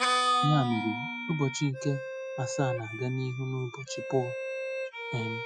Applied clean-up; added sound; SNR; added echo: classical method Wiener filter.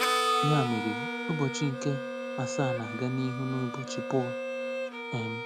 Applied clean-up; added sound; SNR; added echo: none; Bowed string instrument + Harmonica; 0 dB; none.